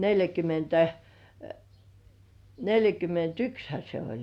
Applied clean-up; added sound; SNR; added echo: none; none; none; none.